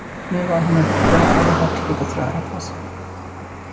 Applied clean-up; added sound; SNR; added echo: none; Cricket; -2 dB; reverberation time 1.0 s.